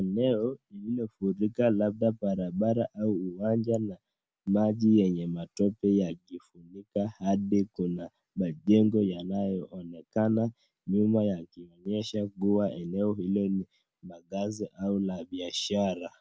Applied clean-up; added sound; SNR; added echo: none; none; none; none.